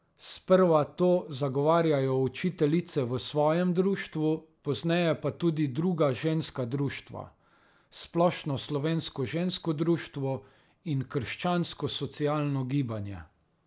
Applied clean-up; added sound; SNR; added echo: none; none; none; none.